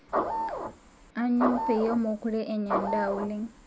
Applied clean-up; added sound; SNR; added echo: none; Printer / Engine; 2 dB; none.